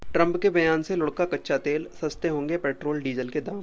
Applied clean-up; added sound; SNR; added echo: none; none; none; none.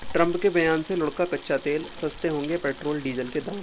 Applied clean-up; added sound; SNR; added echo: none; Sink (filling or washing) / Water tap, faucet; 15 dB; none.